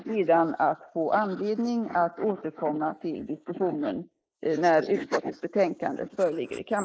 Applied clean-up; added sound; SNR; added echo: neural mask model Resemble Enhance denoiser.